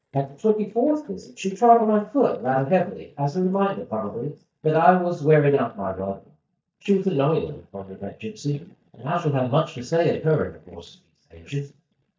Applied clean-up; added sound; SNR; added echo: neural mask model DeepFilterNet 3.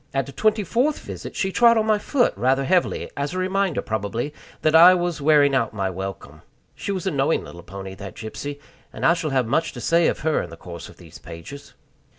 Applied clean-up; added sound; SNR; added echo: none; none; none; none.